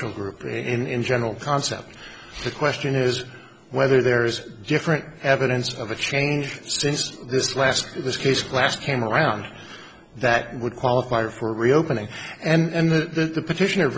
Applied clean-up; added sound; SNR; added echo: none; none; none; none.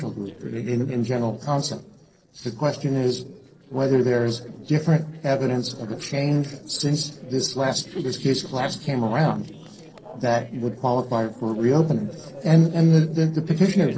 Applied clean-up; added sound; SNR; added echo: neural separator model SepFormer DNS4.